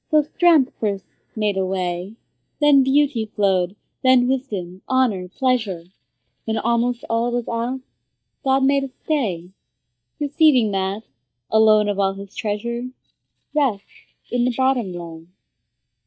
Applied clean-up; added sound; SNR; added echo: neural mask model DeepFilterNet 3.